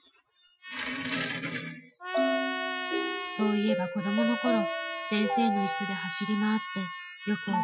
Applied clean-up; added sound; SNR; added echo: classical method Wiener filter.